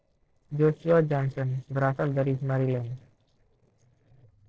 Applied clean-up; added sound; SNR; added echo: neural separator model SepFormer DNS4.